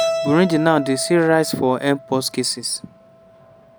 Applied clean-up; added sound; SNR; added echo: none; Keyboard (musical); 9 dB; none.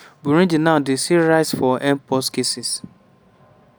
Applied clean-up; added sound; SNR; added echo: none; none; none; none.